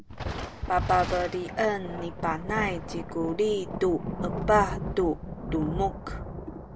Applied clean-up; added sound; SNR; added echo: none; Thunder; 5 dB; none.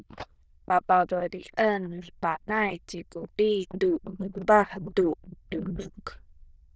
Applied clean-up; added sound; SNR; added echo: neural diffusion model UNIVERSE++.